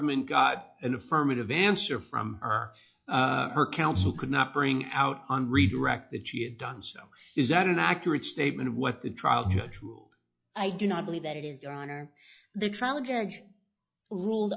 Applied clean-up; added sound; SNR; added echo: classical method log-MMSE.